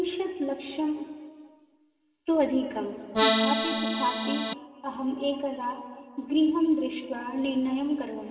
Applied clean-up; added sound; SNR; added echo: none; Accordion; -4 dB; reverberation time 2.0 s.